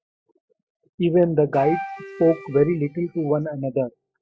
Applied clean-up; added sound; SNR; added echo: classical method spectral subtraction.